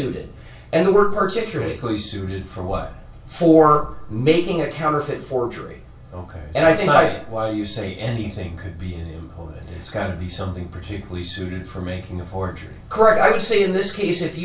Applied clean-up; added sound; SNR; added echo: none; none; none; reverberation time 0.2 s.